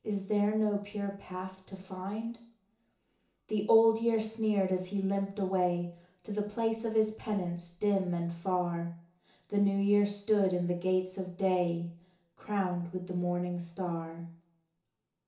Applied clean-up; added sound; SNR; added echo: none; none; none; reverberation time 0.7 s.